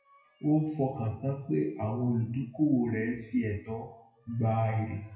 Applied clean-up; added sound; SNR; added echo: classical method WPE with log-MMSE.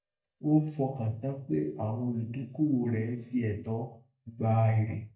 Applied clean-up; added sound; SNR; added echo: neural mask model DeepFilterNet 3.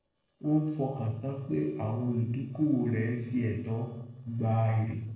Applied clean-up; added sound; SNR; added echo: neural separator model SepFormer DNS4.